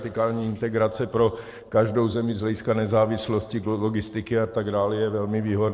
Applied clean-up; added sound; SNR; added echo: neural separator model SepFormer DNS4.